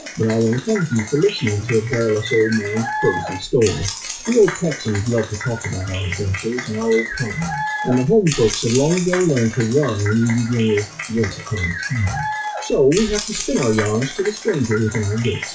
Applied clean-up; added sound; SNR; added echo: classical method WPE with log-MMSE.